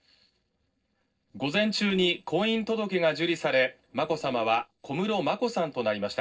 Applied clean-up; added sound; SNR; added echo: neural separator model SepFormer DNS4.